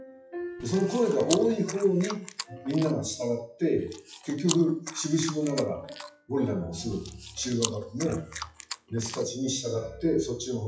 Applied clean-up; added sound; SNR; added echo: classical method WPE with log-MMSE.